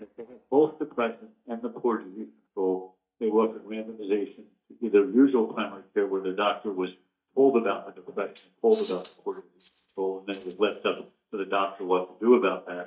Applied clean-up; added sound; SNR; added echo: neural mask model DeepFilterNet 3.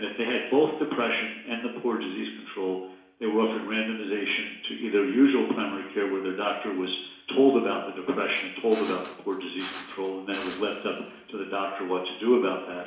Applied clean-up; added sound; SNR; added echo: none; Drill; 17 dB; reverberation time 0.7 s.